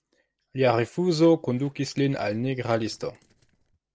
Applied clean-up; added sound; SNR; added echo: neural separator model SepFormer DNS4.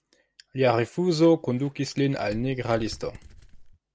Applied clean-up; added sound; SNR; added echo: none; Crumpling, crinkling; 19 dB; none.